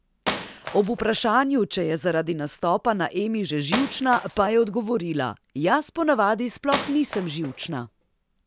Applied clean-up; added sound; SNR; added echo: none; Wood; 10 dB; none.